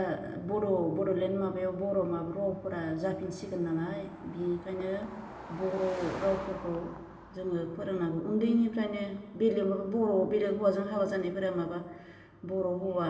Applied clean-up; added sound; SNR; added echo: none; Car passing by; 18 dB; reverberation time 1.6 s.